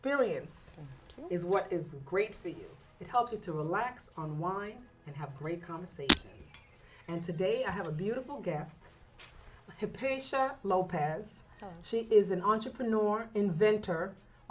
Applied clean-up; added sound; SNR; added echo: none; Shatter; -3 dB; none.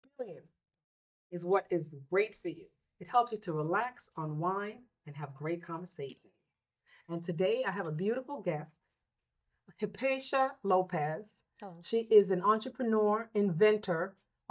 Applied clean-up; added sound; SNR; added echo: neural mask model DeepFilterNet 3.